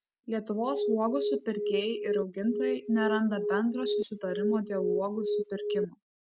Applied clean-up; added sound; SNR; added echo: none; Alarm; 0 dB; none.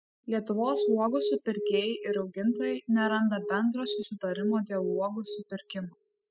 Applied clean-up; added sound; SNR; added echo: classical method spectral subtraction.